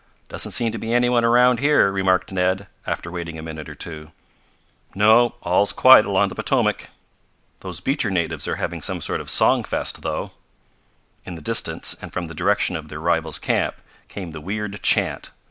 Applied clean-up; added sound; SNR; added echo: none; none; none; none.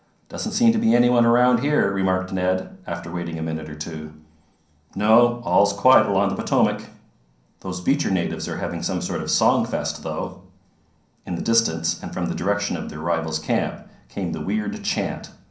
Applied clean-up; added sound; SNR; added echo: none; none; none; reverberation time 0.6 s.